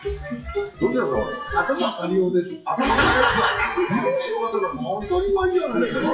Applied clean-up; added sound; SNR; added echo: classical method WPE with log-MMSE.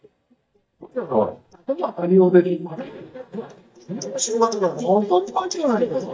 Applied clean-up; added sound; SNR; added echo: neural mask model DeepFilterNet 3.